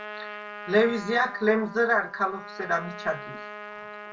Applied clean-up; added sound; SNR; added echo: none; Trumpet; 12 dB; reverberation time 0.2 s.